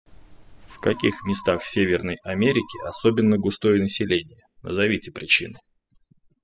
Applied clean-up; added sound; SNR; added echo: classical method spectral subtraction.